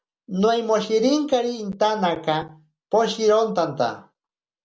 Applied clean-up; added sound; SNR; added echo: none; none; none; none.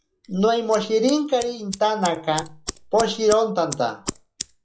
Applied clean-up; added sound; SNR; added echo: classical method log-MMSE.